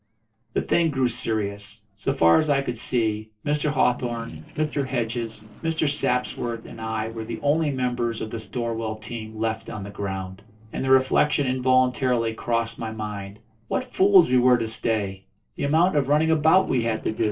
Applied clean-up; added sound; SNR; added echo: neural separator model SepFormer DNS4.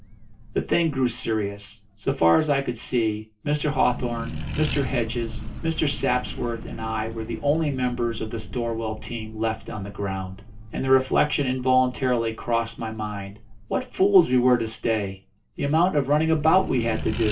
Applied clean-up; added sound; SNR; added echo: none; Accelerating, revving, vroom; 11 dB; reverberation time 0.2 s.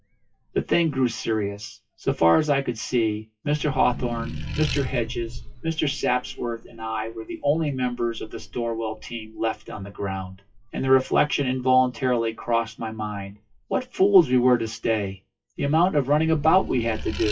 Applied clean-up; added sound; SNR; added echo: classical method WPE with log-MMSE.